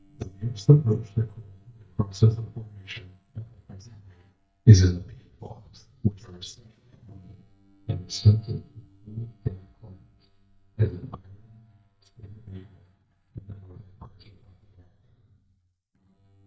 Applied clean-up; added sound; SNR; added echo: neural mask model DeepFilterNet 3.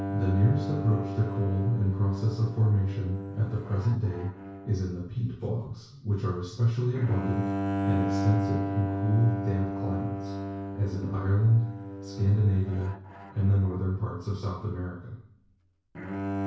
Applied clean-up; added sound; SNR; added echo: none; Bowed string instrument; 6 dB; reverberation time 0.6 s.